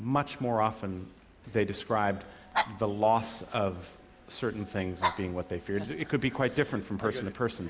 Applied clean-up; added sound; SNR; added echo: none; Dog; 9 dB; none.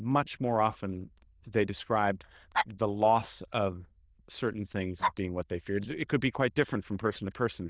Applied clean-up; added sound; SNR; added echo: neural diffusion model UNIVERSE++.